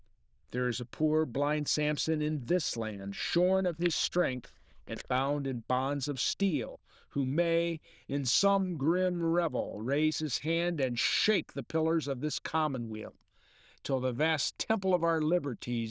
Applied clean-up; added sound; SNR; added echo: neural diffusion model UNIVERSE++.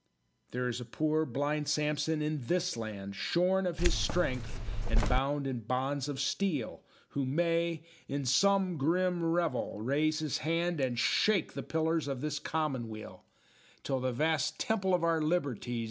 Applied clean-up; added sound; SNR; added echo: none; Keys jangling; -3 dB; none.